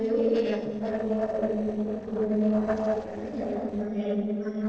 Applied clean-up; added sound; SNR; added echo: neural separator model SepFormer DNS4.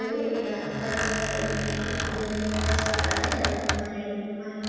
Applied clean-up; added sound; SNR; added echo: none; Squeak; 0 dB; reverberation time 2.2 s.